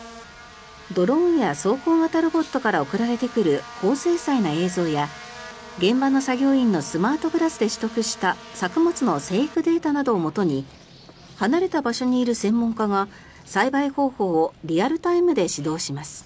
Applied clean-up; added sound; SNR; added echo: none; none; none; none.